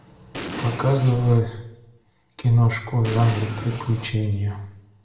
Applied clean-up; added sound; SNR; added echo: none; Explosion; 11 dB; reverberation time 0.6 s.